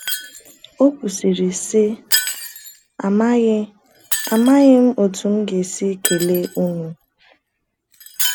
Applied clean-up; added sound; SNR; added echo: none; Shatter; 9 dB; none.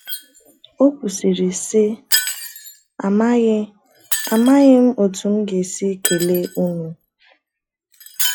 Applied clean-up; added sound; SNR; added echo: classical method log-MMSE.